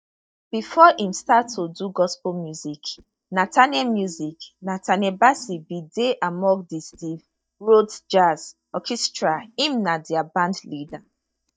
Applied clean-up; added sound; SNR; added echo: neural mask model DeepFilterNet 3.